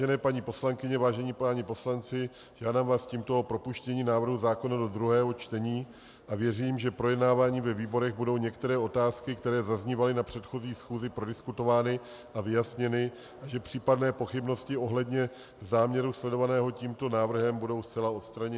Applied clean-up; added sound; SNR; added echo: none; none; none; none.